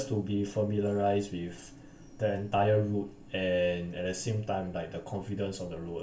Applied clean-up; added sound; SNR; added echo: none; none; none; reverberation time 0.3 s.